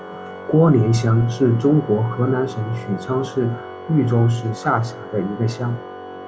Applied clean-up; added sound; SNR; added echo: none; Organ; 14 dB; none.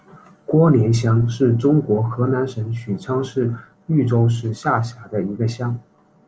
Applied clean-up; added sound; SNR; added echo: none; none; none; none.